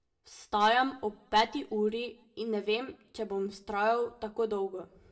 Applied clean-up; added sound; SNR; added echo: none; none; none; reverberation time 0.6 s.